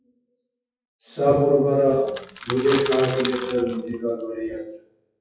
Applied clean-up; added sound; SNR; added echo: classical method WPE with log-MMSE.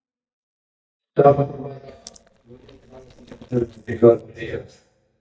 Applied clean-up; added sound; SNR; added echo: neural mask model DeepFilterNet 3.